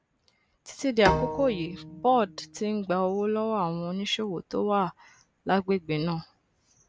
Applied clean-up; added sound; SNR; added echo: none; Bowed string instrument; 5 dB; none.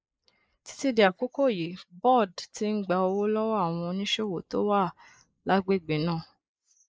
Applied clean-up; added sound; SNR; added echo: neural mask model Resemble Enhance denoiser.